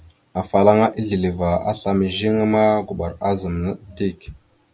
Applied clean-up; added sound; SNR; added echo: none; none; none; none.